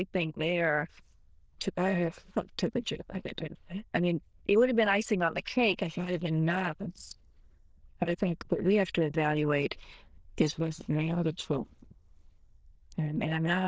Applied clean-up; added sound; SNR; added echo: neural diffusion model UNIVERSE++.